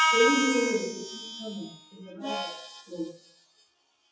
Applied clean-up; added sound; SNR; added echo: classical method WPE with log-MMSE.